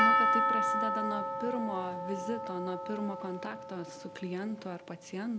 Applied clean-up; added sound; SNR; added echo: none; Percussion; -5 dB; none.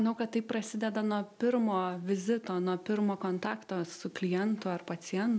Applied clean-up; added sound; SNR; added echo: none; none; none; none.